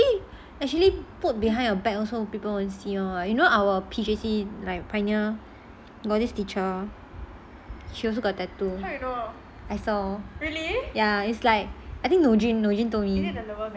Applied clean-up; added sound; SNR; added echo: none; none; none; none.